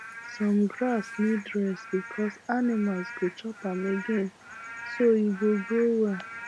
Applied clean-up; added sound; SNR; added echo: none; Rain / Frog; 14 dB; none.